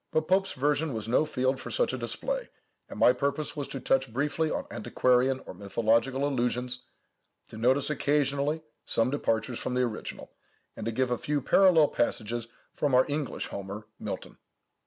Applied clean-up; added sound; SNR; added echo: none; none; none; none.